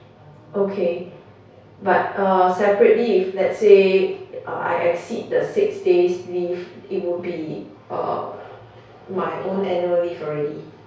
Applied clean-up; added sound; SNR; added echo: none; Brass instrument; 20 dB; reverberation time 0.6 s.